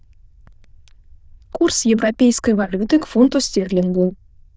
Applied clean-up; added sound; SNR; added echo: neural diffusion model UNIVERSE++.